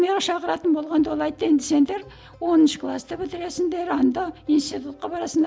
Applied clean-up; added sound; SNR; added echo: none; none; none; none.